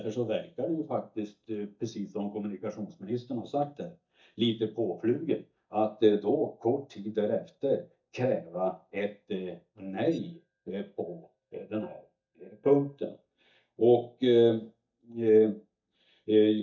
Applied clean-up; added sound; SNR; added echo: neural mask model DeepFilterNet 3.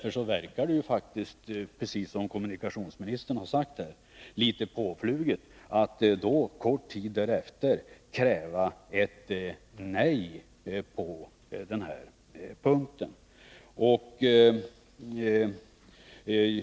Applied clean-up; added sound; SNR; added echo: none; none; none; none.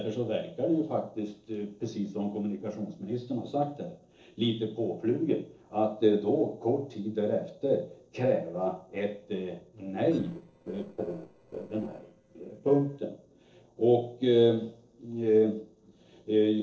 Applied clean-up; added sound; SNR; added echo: neural separator model SepFormer DNS4.